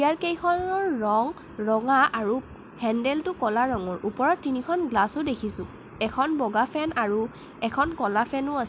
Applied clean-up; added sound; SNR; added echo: none; none; none; none.